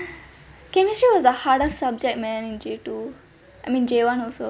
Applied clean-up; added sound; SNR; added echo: none; none; none; none.